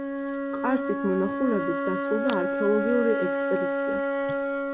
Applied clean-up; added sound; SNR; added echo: none; Wind instrument, woodwind instrument; -1 dB; none.